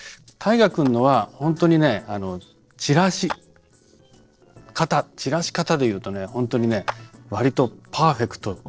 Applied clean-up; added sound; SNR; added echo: neural separator model SepFormer DNS4.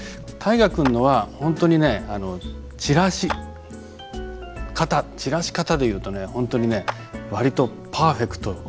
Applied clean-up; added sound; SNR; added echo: none; Clapping; 15 dB; none.